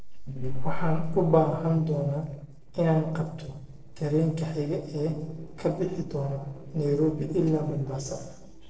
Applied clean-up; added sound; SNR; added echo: neural separator model SepFormer DNS4.